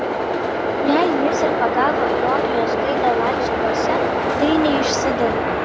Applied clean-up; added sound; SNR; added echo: none; Train; -3 dB; none.